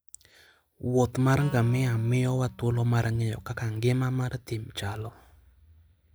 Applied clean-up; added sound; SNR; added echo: neural mask model DeepFilterNet 3.